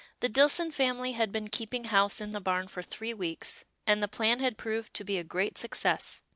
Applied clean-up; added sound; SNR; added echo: none; none; none; none.